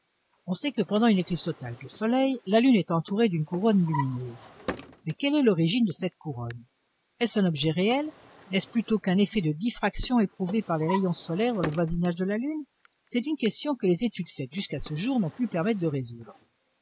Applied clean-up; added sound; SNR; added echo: none; Drawer open or close; 18 dB; none.